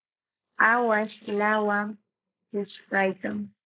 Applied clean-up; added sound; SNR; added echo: neural mask model Resemble Enhance denoiser.